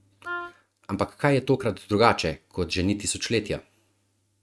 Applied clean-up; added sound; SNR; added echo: neural mask model RNNoise.